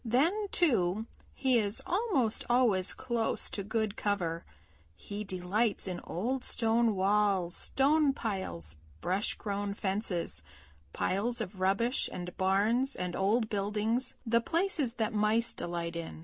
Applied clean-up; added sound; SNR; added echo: none; none; none; none.